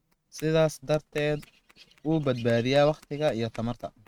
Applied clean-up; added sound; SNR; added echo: neural mask model RNNoise.